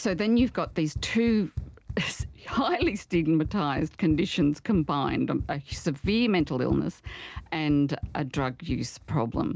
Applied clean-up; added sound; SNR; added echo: none; Run; 13 dB; none.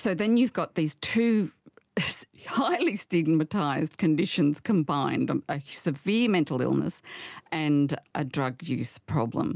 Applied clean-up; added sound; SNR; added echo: none; none; none; none.